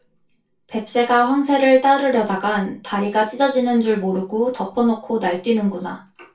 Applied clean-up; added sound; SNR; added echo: none; none; none; reverberation time 0.2 s.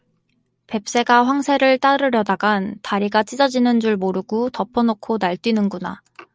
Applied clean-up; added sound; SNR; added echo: none; none; none; none.